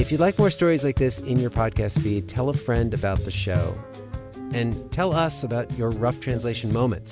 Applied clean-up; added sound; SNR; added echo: none; none; none; none.